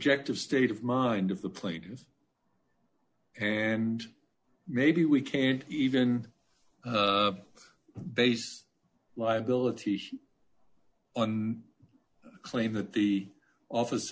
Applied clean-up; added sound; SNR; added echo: none; none; none; none.